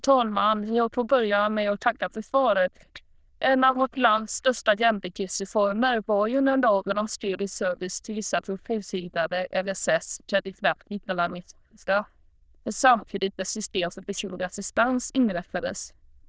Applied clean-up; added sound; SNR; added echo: neural diffusion model UNIVERSE++.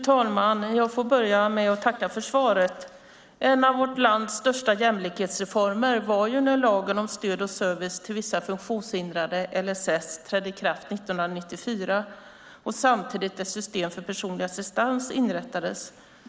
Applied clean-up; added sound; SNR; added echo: none; none; none; none.